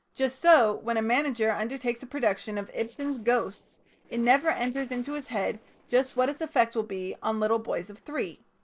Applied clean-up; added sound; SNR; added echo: neural separator model SepFormer DNS4.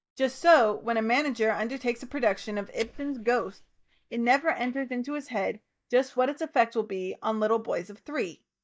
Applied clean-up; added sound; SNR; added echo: neural mask model DeepFilterNet 3.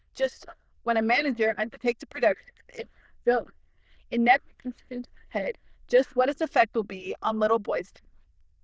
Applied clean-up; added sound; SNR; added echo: neural diffusion model UNIVERSE++.